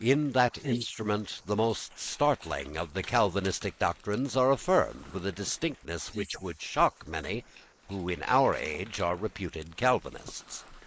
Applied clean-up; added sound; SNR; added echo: neural mask model Resemble Enhance denoiser.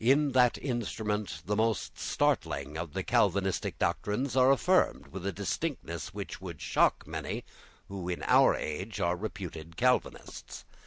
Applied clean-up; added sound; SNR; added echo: none; none; none; none.